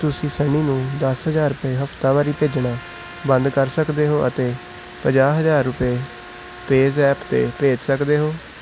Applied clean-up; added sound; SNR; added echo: none; Trumpet + Water; 17 dB; none.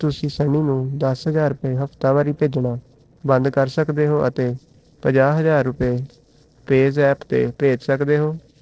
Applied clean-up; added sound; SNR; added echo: neural separator model SepFormer DNS4.